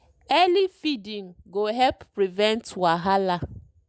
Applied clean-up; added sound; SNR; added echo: none; none; none; none.